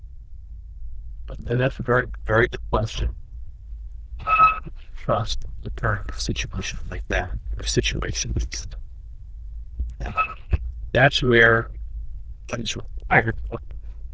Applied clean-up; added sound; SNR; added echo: neural diffusion model UNIVERSE++.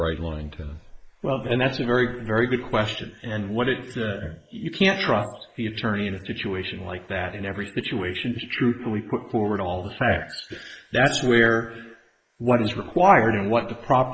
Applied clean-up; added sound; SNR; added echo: neural mask model Resemble Enhance denoiser.